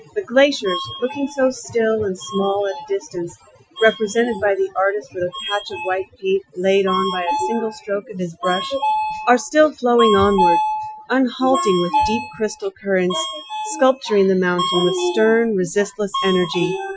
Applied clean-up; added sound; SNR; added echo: classical method Wiener filter.